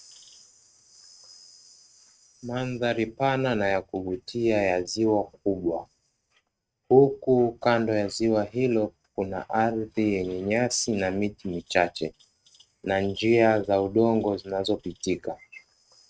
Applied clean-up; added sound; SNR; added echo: neural mask model RNNoise.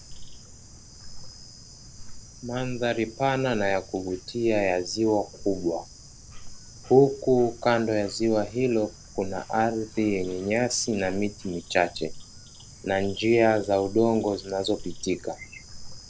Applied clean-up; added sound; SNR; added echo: none; Bird / Insect; 14 dB; none.